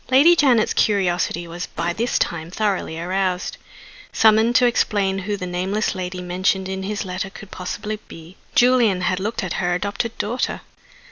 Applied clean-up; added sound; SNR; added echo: none; Gunshot, gunfire; 19 dB; none.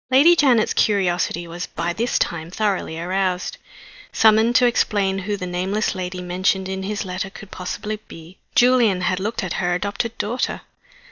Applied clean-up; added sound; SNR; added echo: neural mask model DeepFilterNet 3.